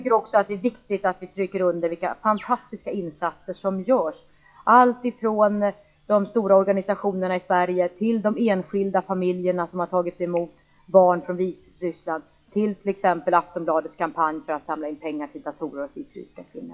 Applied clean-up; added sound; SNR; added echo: classical method log-MMSE.